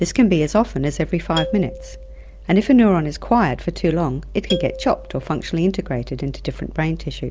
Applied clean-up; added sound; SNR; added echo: none; Marimba, xylophone; 13 dB; none.